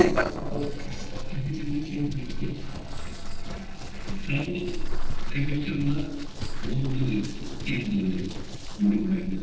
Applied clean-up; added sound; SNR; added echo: neural separator model SepFormer DNS4.